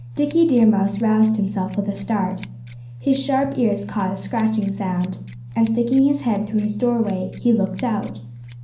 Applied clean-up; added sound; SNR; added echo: none; Scissors; 15 dB; reverberation time 0.6 s.